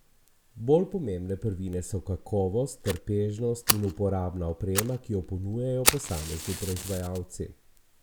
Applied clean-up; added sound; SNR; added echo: none; Fire; 6 dB; none.